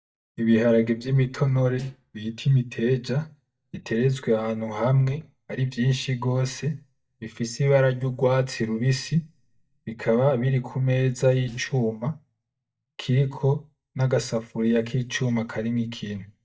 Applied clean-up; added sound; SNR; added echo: neural mask model DeepFilterNet 3.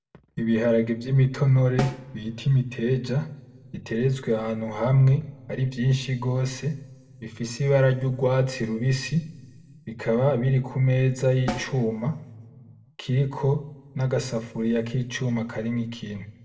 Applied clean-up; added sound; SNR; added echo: none; Snare drum; 13 dB; reverberation time 1.0 s.